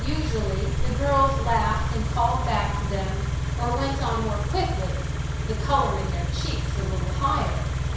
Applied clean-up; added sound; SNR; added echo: none; Idling / Car; -2 dB; reverberation time 0.7 s.